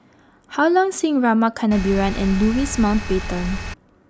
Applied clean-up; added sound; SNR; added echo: none; Engine; 6 dB; none.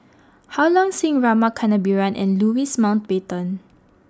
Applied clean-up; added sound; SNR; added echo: none; none; none; none.